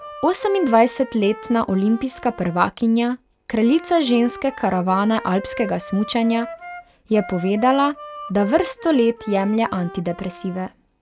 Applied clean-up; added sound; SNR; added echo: none; Wind instrument, woodwind instrument; 16 dB; none.